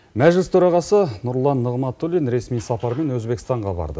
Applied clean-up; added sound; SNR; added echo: none; none; none; none.